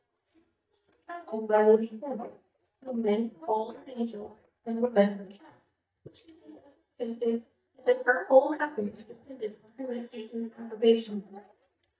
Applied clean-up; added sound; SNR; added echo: neural mask model DeepFilterNet 3.